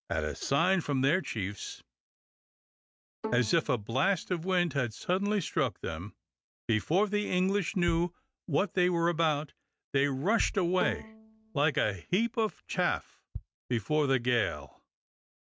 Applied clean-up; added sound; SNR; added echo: neural mask model RNNoise.